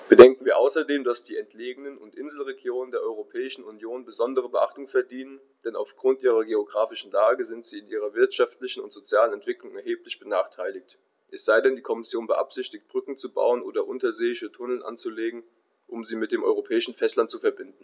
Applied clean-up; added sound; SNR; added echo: none; none; none; none.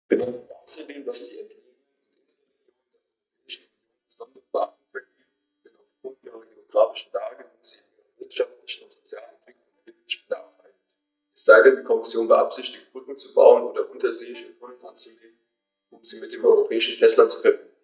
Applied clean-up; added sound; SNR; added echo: neural mask model DeepFilterNet 3.